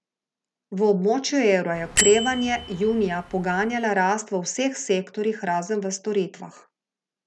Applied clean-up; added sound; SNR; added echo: none; Bell; 2 dB; none.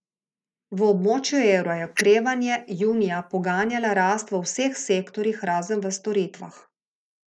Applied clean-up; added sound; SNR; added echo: neural mask model Resemble Enhance denoiser.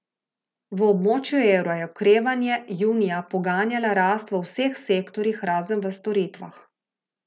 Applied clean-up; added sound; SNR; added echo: none; none; none; none.